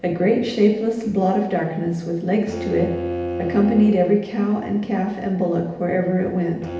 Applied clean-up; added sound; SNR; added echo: none; Bowed string instrument; 12 dB; reverberation time 0.8 s.